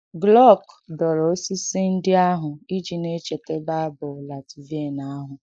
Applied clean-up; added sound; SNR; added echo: neural mask model Resemble Enhance denoiser.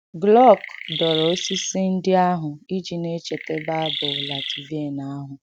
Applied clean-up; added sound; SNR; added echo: none; Chirp, tweet; 8 dB; none.